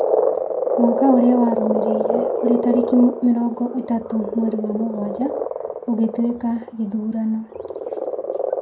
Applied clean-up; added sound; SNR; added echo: none; Frog; 2 dB; reverberation time 0.3 s.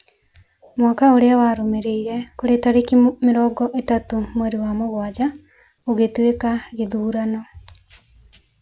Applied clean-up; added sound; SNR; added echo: none; none; none; none.